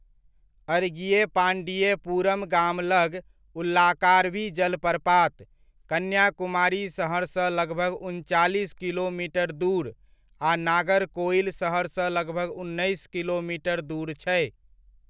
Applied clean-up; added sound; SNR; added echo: none; none; none; none.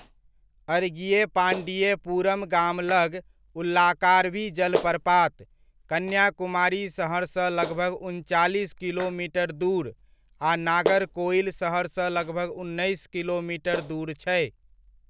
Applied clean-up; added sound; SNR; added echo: none; Clapping; 13 dB; none.